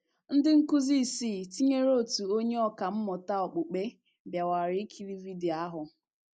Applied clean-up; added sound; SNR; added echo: none; none; none; none.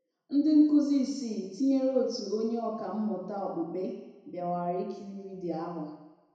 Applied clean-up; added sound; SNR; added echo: none; none; none; reverberation time 1.0 s.